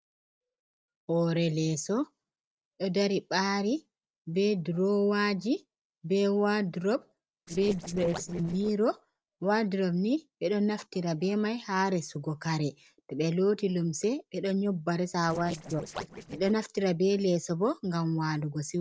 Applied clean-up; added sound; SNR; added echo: neural separator model SepFormer DNS4.